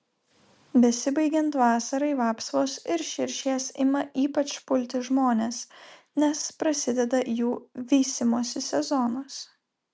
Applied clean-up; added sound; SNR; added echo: none; none; none; none.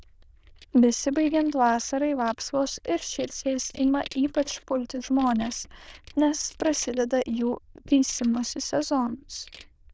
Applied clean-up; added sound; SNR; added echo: neural diffusion model UNIVERSE++.